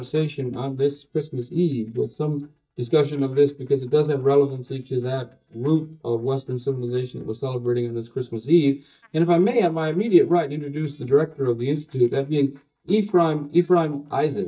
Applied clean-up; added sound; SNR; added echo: neural mask model DeepFilterNet 3.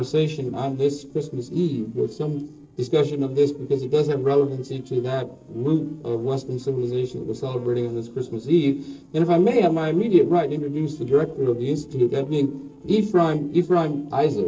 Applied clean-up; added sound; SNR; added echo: neural separator model SepFormer DNS4.